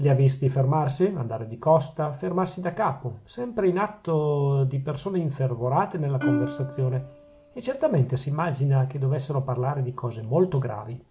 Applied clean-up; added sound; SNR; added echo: none; Plucked string instrument; 7 dB; none.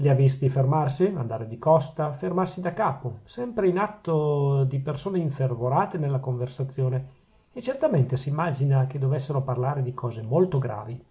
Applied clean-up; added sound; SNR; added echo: none; none; none; none.